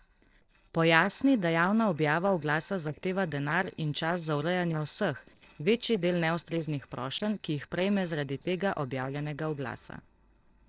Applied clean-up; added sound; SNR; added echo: neural separator model SepFormer DNS4.